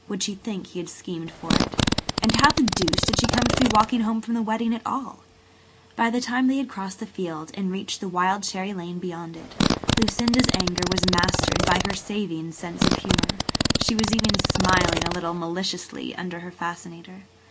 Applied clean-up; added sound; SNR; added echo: none; Fart; -2 dB; none.